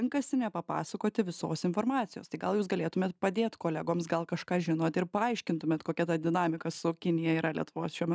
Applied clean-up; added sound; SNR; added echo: none; none; none; none.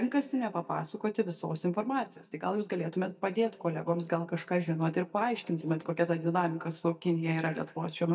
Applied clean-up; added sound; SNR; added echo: neural mask model DeepFilterNet 3.